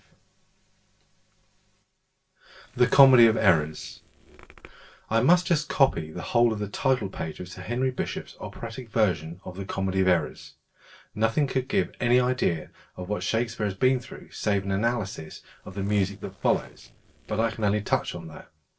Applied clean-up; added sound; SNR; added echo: neural separator model SepFormer DNS4.